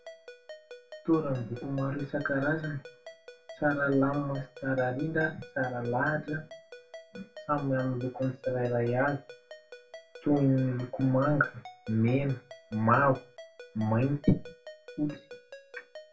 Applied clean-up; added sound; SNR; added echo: none; Ringtone; 18 dB; reverberation time 0.2 s.